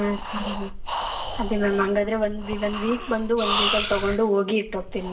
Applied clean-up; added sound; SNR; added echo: none; Breathing; 4 dB; reverberation time 0.4 s.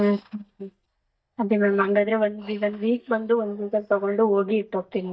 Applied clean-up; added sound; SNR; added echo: neural mask model DeepFilterNet 3.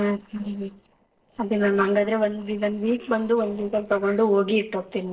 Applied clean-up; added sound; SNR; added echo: neural separator model SepFormer DNS4.